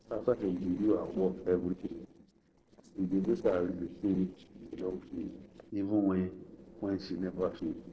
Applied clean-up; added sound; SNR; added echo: neural separator model SepFormer DNS4.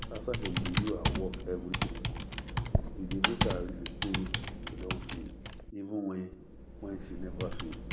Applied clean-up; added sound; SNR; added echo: none; Computer keyboard; -5 dB; reverberation time 1.1 s.